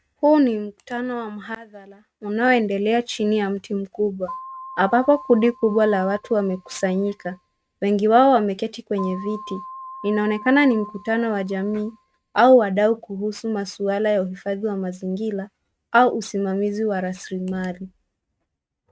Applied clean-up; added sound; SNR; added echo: neural mask model RNNoise.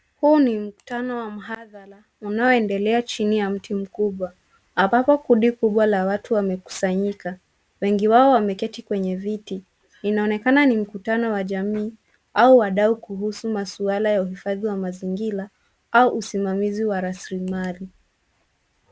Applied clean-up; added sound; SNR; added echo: none; none; none; none.